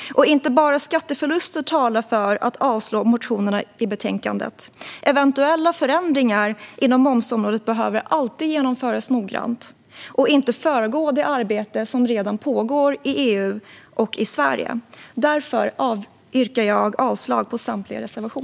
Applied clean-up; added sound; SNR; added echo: none; none; none; none.